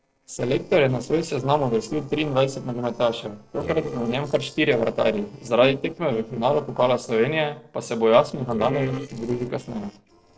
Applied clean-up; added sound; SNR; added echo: neural separator model SepFormer DNS4.